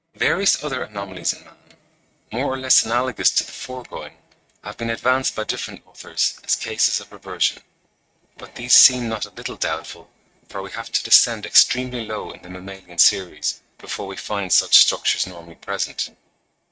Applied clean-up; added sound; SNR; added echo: neural mask model RNNoise.